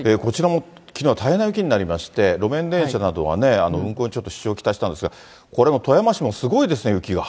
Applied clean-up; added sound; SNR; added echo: none; none; none; none.